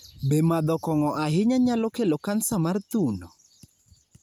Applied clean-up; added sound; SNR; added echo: none; none; none; none.